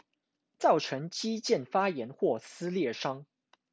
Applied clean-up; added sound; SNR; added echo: none; none; none; none.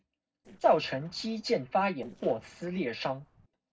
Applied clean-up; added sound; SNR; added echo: neural separator model SepFormer DNS4.